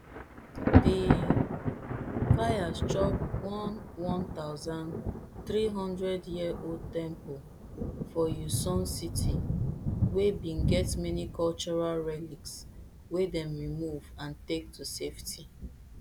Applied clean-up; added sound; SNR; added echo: none; Thunder; -2 dB; none.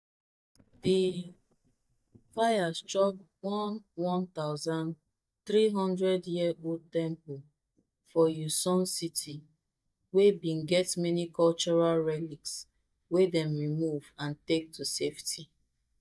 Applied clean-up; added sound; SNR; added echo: neural mask model DeepFilterNet 3.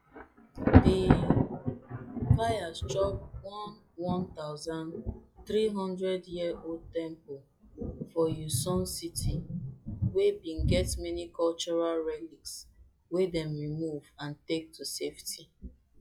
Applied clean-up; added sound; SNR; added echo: classical method log-MMSE.